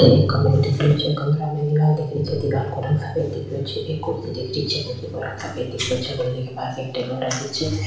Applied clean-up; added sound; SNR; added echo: none; none; none; reverberation time 0.7 s.